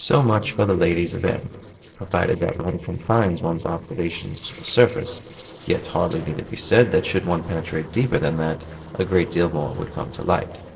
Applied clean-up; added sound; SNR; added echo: neural separator model SepFormer DNS4.